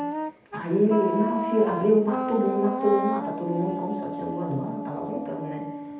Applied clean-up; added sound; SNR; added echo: none; Wind instrument, woodwind instrument; 5 dB; reverberation time 0.8 s.